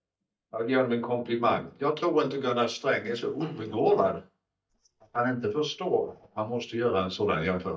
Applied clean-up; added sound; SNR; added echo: neural mask model DeepFilterNet 3.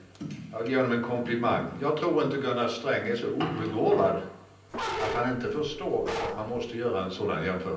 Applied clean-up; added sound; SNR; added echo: none; Bark; 6 dB; reverberation time 0.6 s.